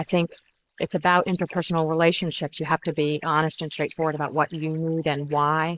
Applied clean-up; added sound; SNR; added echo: neural mask model Resemble Enhance denoiser.